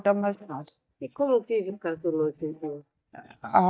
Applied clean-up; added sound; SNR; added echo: neural mask model DeepFilterNet 3.